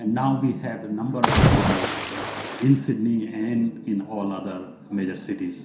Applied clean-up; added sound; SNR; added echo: none; Splash, splatter; -3 dB; reverberation time 0.7 s.